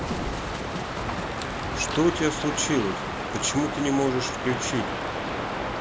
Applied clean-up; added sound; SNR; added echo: none; Crow; 1 dB; none.